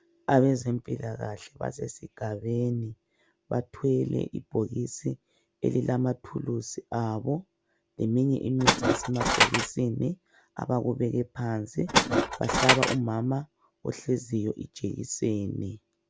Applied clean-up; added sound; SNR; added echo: none; Tools; -5 dB; none.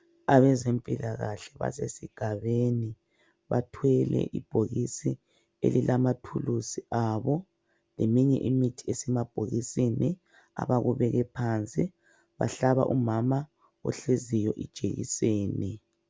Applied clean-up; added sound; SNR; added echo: none; none; none; none.